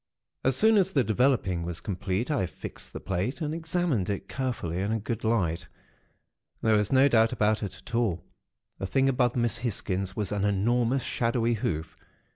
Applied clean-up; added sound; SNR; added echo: none; none; none; none.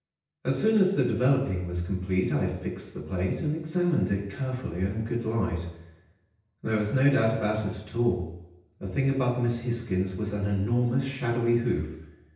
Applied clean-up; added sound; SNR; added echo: none; none; none; reverberation time 0.9 s.